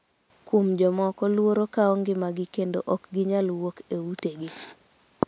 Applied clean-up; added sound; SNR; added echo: none; none; none; none.